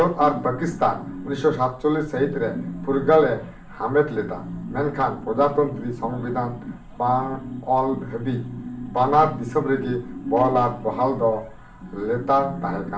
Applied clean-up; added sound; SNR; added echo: none; none; none; reverberation time 0.4 s.